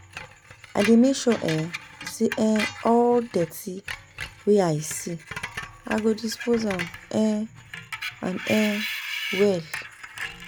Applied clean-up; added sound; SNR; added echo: none; Screech; 11 dB; none.